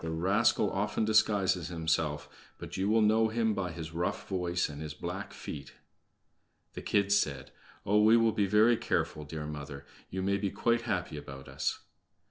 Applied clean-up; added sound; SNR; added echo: neural separator model SepFormer DNS4.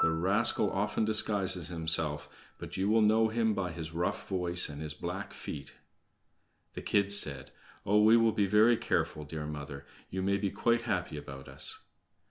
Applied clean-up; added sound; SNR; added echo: none; Piano; 18 dB; none.